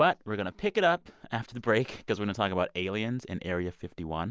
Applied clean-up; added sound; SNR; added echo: none; none; none; none.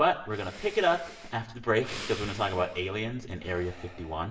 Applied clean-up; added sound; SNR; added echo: none; Breathing; 16 dB; reverberation time 0.8 s.